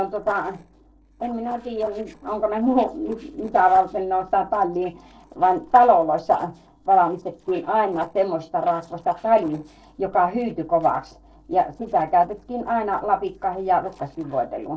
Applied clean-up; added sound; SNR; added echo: neural separator model SepFormer DNS4.